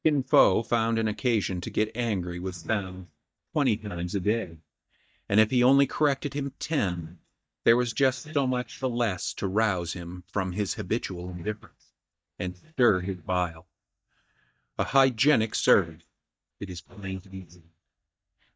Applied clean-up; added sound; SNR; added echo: neural mask model DeepFilterNet 3.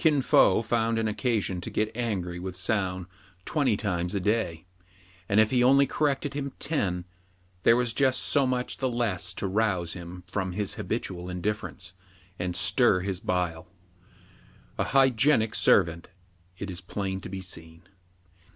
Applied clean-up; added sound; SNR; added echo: none; none; none; none.